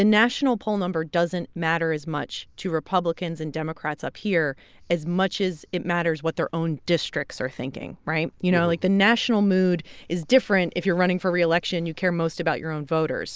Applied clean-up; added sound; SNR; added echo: none; none; none; none.